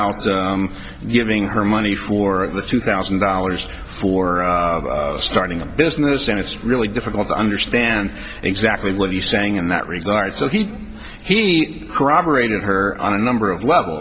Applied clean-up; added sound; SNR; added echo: none; Insect; 17 dB; none.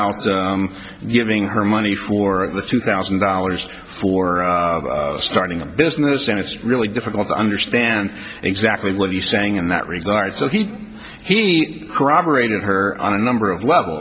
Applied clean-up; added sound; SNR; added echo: none; none; none; none.